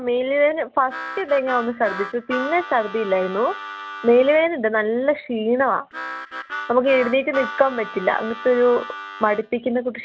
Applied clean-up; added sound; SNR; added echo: none; Harmonica; 11 dB; none.